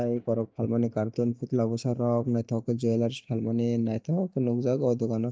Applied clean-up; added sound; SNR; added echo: neural mask model DeepFilterNet 3.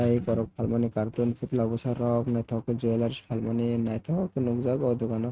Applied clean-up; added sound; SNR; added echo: neural mask model RNNoise.